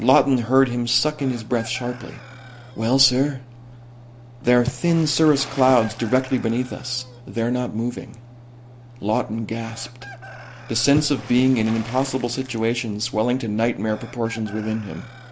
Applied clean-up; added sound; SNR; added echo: none; Chicken, rooster + Water / Splash, splatter; 18 dB; none.